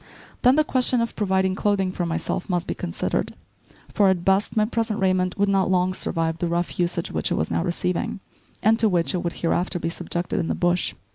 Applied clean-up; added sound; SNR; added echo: none; none; none; none.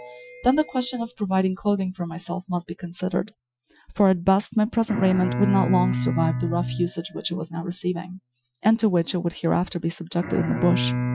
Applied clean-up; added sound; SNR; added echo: classical method Wiener filter.